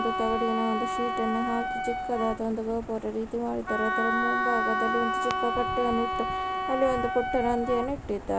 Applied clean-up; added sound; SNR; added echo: none; Wind instrument, woodwind instrument; 1 dB; none.